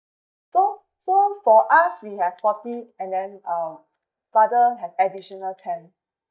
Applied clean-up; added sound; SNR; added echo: neural mask model DeepFilterNet 3.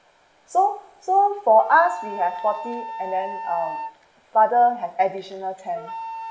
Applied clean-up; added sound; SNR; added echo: none; Wind instrument, woodwind instrument; 13 dB; reverberation time 0.7 s.